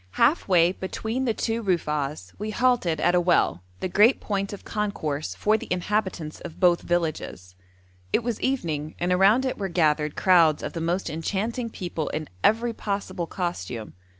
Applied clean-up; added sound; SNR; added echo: none; none; none; none.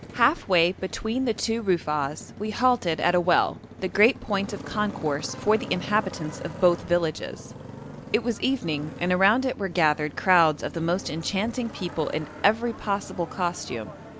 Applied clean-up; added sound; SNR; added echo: none; Motorcycle; 15 dB; none.